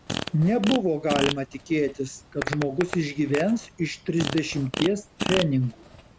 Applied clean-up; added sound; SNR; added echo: none; Fart; 8 dB; none.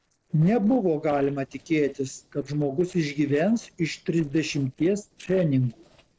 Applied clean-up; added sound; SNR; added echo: neural separator model SepFormer DNS4.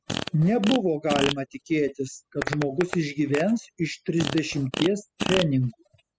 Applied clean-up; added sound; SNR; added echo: classical method spectral subtraction.